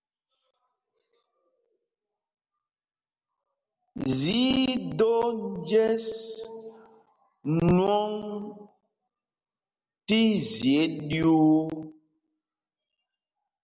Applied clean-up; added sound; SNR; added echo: none; none; none; none.